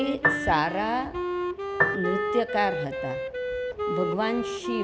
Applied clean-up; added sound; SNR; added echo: none; Piano + Wind instrument, woodwind instrument; -1 dB; none.